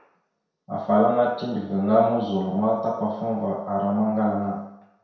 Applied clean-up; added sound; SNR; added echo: none; none; none; reverberation time 0.7 s.